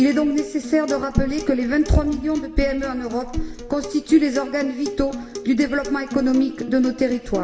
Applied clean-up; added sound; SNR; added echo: none; Acoustic guitar; 12 dB; reverberation time 1.4 s.